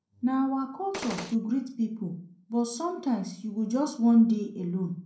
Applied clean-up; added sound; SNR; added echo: none; Gunshot, gunfire; 9 dB; reverberation time 0.6 s.